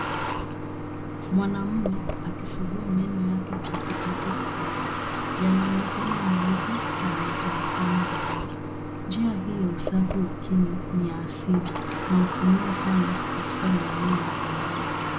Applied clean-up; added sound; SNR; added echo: none; Water tap, faucet / Water; 2 dB; none.